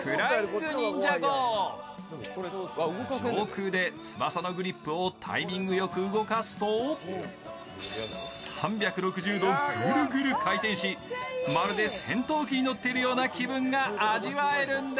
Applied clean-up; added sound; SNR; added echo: none; none; none; none.